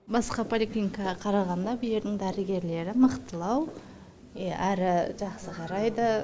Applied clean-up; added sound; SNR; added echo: none; none; none; none.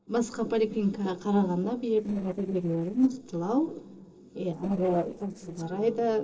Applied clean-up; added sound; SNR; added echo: neural separator model SepFormer DNS4.